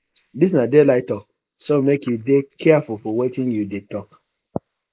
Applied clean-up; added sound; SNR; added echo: neural mask model Resemble Enhance denoiser.